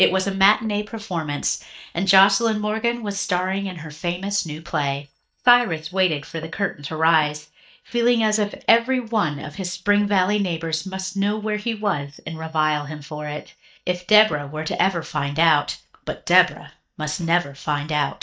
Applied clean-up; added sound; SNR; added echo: neural mask model DeepFilterNet 3.